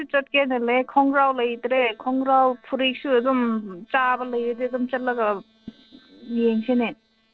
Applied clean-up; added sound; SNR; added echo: neural separator model SepFormer DNS4.